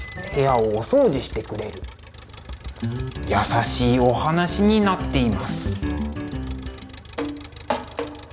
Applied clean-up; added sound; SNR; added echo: none; Engine; 18 dB; none.